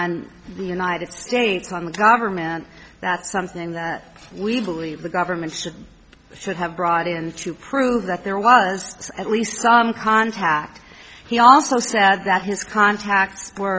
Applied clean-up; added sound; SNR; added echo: none; none; none; none.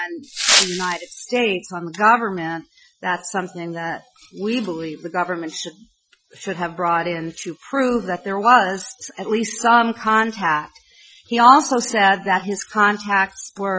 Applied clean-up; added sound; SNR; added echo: classical method Wiener filter.